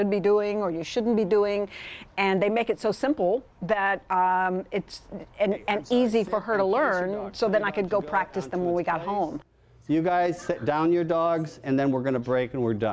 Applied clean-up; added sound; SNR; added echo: none; none; none; none.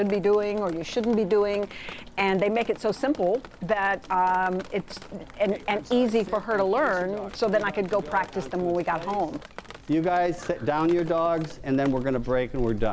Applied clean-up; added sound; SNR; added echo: none; Drip; 15 dB; none.